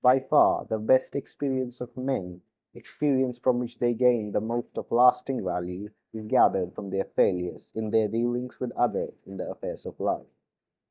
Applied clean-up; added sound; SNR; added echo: neural mask model DeepFilterNet 3.